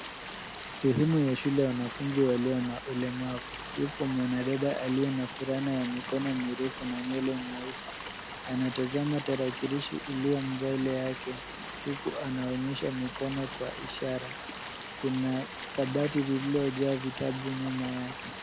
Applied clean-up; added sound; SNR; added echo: none; Stream; 10 dB; none.